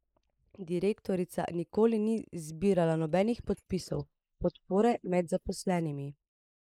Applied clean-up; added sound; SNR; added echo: neural mask model Resemble Enhance denoiser.